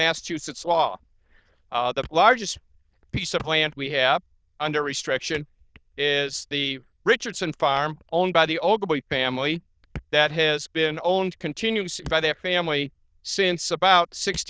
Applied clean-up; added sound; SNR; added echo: neural diffusion model UNIVERSE++.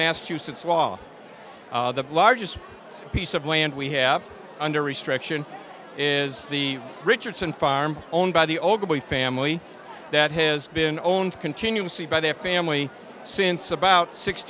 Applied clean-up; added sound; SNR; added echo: none; none; none; none.